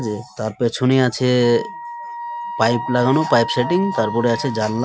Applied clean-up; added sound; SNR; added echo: none; Wind instrument, woodwind instrument; 11 dB; none.